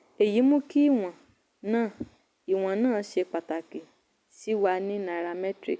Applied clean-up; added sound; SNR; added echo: none; none; none; none.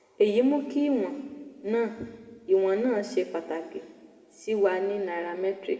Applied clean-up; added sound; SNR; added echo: none; none; none; reverberation time 1.7 s.